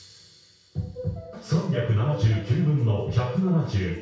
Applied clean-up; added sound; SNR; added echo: none; none; none; reverberation time 0.6 s.